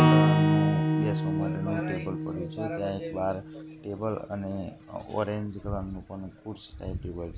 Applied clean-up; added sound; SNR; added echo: none; Acoustic guitar / Strum; -5 dB; none.